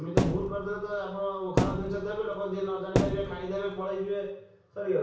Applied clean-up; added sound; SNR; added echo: none; Thump, thud; 0 dB; reverberation time 0.6 s.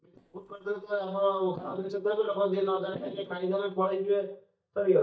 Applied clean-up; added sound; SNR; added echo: neural mask model DeepFilterNet 3.